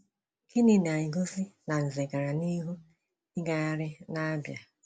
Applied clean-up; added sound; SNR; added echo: none; none; none; none.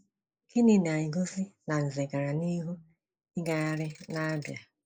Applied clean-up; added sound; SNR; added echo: neural mask model Resemble Enhance denoiser.